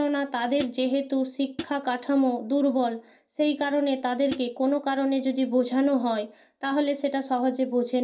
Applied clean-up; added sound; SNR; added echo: none; Hi-hat; 11 dB; reverberation time 0.3 s.